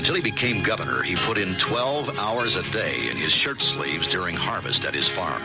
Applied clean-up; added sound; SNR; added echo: none; none; none; none.